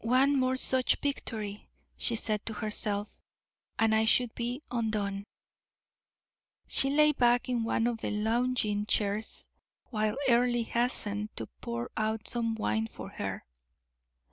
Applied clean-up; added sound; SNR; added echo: none; none; none; none.